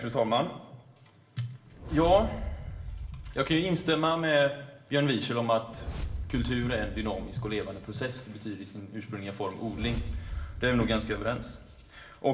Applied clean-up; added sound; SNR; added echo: none; Whoosh, swoosh, swish; 10 dB; reverberation time 0.7 s.